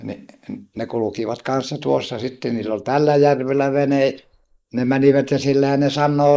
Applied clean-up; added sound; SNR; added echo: neural mask model Resemble Enhance denoiser.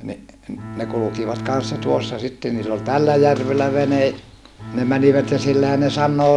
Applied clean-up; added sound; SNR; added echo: none; Bowed string instrument; 10 dB; none.